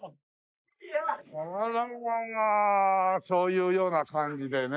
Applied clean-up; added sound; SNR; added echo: neural mask model Resemble Enhance denoiser.